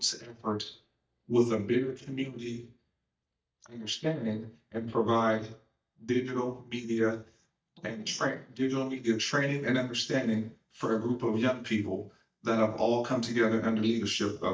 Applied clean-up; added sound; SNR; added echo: neural mask model DeepFilterNet 3.